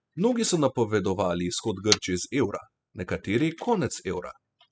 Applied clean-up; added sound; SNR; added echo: classical method spectral subtraction.